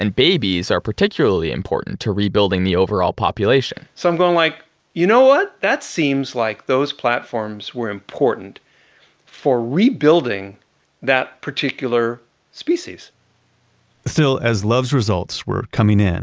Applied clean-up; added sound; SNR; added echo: none; none; none; none.